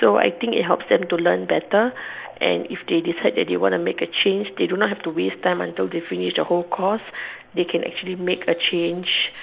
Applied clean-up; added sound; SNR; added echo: neural mask model Resemble Enhance denoiser.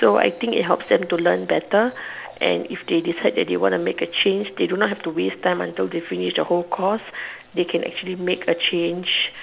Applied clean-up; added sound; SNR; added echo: none; none; none; none.